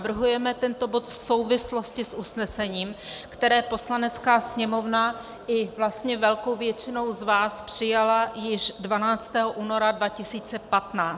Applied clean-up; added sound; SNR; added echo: none; none; none; none.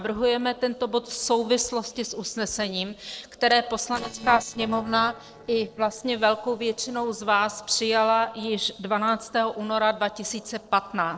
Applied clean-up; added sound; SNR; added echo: neural separator model SepFormer DNS4.